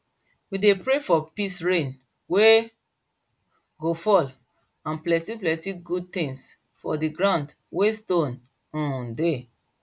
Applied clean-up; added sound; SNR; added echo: none; none; none; none.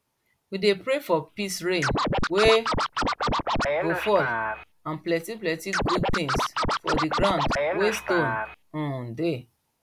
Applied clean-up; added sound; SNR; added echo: none; Scratching (performance technique); -1 dB; none.